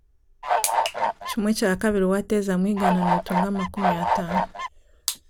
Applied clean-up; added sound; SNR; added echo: none; Bird / Fowl; -1 dB; none.